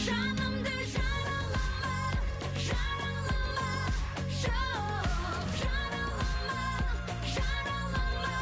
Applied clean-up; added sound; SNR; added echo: none; none; none; none.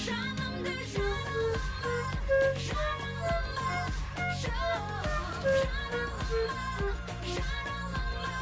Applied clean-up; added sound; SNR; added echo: none; Wind instrument, woodwind instrument; 2 dB; reverberation time 1.2 s.